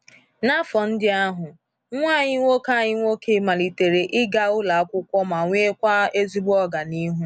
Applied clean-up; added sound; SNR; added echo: none; none; none; none.